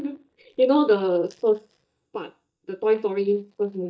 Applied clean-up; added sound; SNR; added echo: neural mask model DeepFilterNet 3.